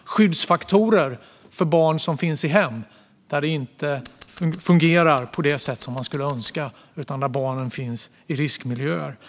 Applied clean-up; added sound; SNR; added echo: none; Scissors; 15 dB; none.